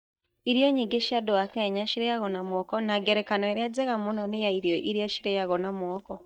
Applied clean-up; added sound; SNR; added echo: neural mask model DeepFilterNet 3.